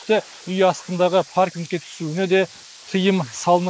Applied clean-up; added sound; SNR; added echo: neural mask model Resemble Enhance denoiser.